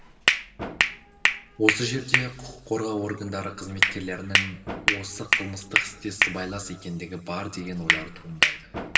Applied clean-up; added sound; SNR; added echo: none; Hands; -5 dB; reverberation time 2.7 s.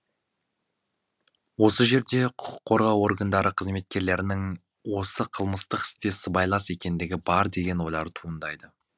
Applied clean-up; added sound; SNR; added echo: none; none; none; none.